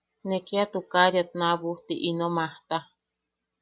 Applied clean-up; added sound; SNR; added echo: none; none; none; none.